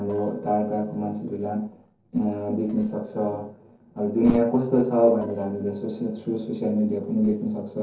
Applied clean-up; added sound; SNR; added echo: neural separator model SepFormer DNS4.